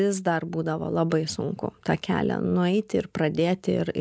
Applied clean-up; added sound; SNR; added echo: none; none; none; none.